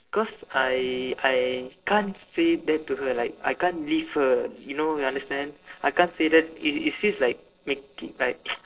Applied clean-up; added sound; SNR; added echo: neural separator model SepFormer DNS4.